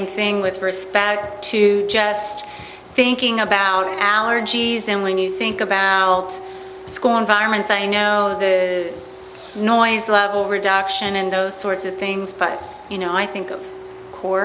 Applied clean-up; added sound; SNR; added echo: none; none; none; none.